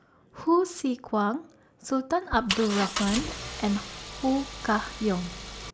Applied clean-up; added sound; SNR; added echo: none; Engine; 7 dB; none.